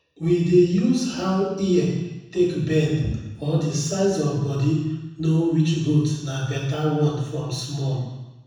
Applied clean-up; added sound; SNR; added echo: none; none; none; reverberation time 1.1 s.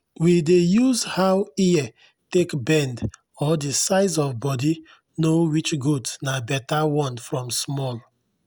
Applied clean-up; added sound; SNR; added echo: none; none; none; none.